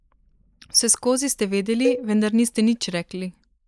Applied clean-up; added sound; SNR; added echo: neural mask model Resemble Enhance denoiser.